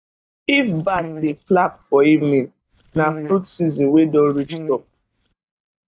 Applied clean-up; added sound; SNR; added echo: neural mask model DeepFilterNet 3.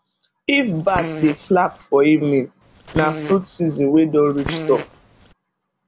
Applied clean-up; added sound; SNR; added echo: none; Fart; 11 dB; none.